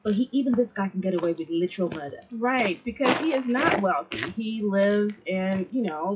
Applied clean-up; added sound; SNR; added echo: classical method WPE with log-MMSE.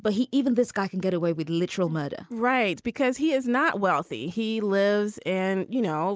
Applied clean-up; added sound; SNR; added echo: none; none; none; none.